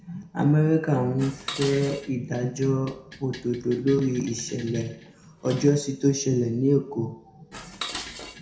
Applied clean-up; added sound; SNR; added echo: none; Dishes, pots, and pans; 16 dB; reverberation time 0.6 s.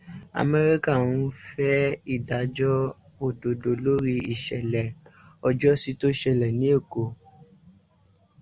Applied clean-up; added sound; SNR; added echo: none; none; none; none.